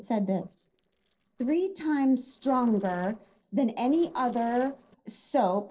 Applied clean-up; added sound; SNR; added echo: neural separator model SepFormer DNS4.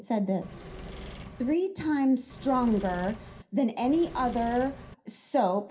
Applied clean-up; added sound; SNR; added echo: none; Engine / Mechanisms; 14 dB; reverberation time 0.3 s.